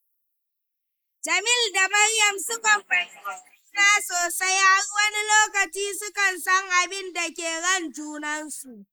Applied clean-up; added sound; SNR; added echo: neural mask model Resemble Enhance denoiser.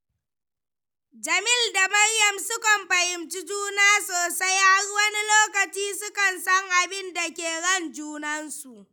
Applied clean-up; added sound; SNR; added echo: none; none; none; none.